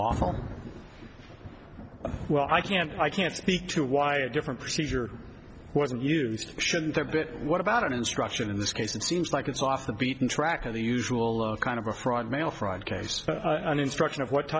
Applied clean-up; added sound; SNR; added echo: none; Thunder; 15 dB; none.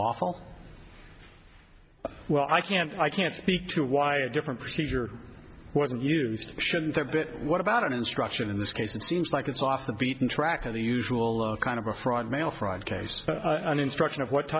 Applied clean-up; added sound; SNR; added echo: none; none; none; none.